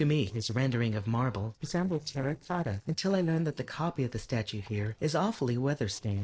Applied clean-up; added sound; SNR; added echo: neural separator model SepFormer DNS4.